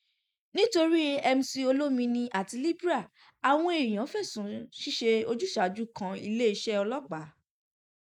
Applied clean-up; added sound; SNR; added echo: neural mask model Resemble Enhance denoiser.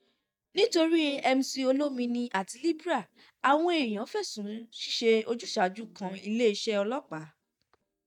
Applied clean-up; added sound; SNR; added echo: neural mask model DeepFilterNet 3.